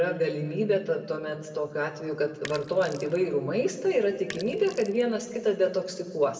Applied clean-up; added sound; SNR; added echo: none; Sink (filling or washing); 19 dB; reverberation time 1.7 s.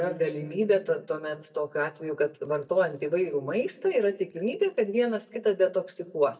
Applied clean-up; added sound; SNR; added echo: neural mask model DeepFilterNet 3.